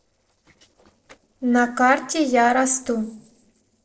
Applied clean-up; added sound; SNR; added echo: neural separator model SepFormer DNS4.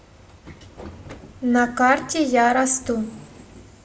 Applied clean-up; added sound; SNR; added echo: none; Sliding door / Train; 19 dB; reverberation time 0.3 s.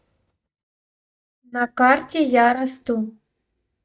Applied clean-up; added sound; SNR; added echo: neural mask model DeepFilterNet 3.